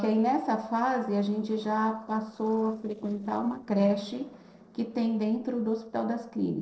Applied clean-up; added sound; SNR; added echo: neural separator model SepFormer DNS4.